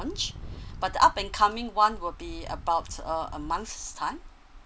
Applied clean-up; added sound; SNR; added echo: none; Engine; 12 dB; none.